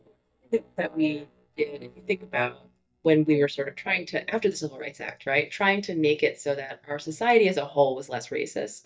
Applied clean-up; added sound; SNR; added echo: neural mask model DeepFilterNet 3.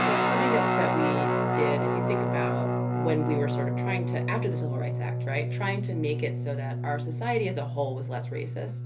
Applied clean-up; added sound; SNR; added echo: none; Guitar; -5 dB; reverberation time 0.3 s.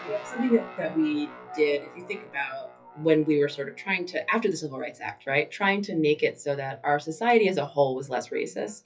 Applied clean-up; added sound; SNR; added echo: classical method WPE with log-MMSE.